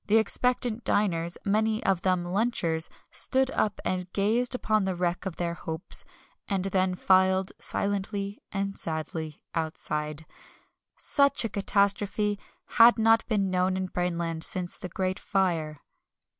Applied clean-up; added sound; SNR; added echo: none; none; none; none.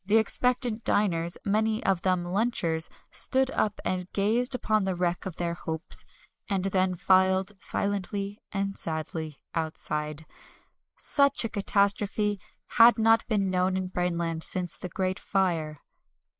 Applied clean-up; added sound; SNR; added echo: neural mask model Resemble Enhance denoiser.